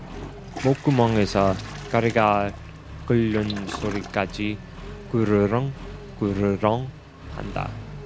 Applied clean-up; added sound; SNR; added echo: none; Accelerating, revving, vroom + Toilet flush; 12 dB; none.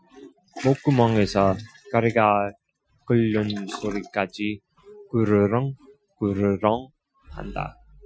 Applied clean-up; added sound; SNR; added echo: classical method Wiener filter.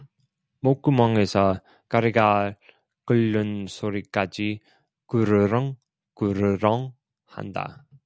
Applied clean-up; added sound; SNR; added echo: none; none; none; none.